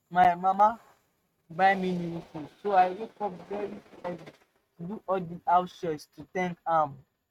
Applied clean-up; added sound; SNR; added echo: neural mask model RNNoise.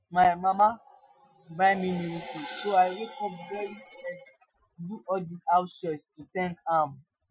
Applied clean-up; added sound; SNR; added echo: classical method Wiener filter.